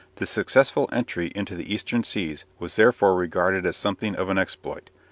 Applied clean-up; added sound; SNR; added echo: none; none; none; none.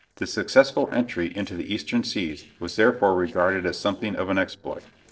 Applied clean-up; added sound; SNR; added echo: neural separator model SepFormer DNS4.